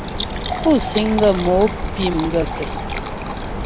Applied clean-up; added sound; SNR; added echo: none; Mechanisms + Liquid; 4 dB; none.